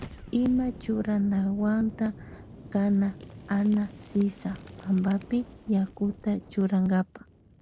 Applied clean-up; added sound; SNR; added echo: none; Boom; 18 dB; none.